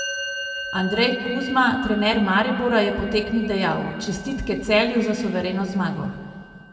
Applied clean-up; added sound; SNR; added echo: none; Musical instrument; 12 dB; reverberation time 2.4 s.